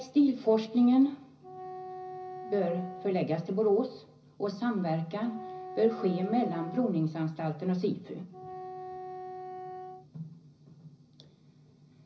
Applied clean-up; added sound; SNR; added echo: none; Wind instrument, woodwind instrument; 13 dB; reverberation time 0.5 s.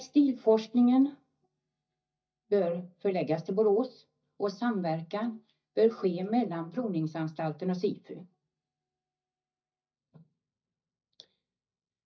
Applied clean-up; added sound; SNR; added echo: neural mask model DeepFilterNet 3.